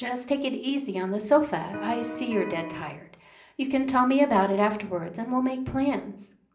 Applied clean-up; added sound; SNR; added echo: none; Electric guitar; 9 dB; reverberation time 0.5 s.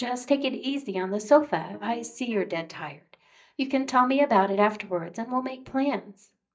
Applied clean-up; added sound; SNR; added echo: neural mask model DeepFilterNet 3.